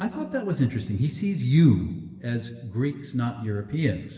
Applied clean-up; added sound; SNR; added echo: none; Bass guitar; 20 dB; reverberation time 1.2 s.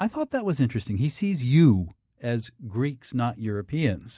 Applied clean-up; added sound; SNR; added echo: none; none; none; none.